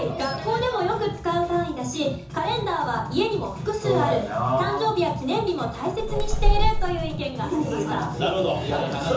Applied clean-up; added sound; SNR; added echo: none; Bird; -4 dB; reverberation time 0.6 s.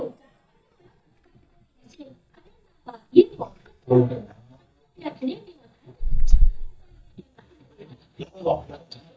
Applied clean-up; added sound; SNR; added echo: neural mask model DeepFilterNet 3.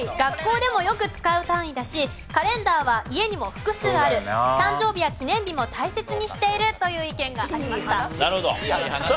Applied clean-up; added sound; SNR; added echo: none; none; none; none.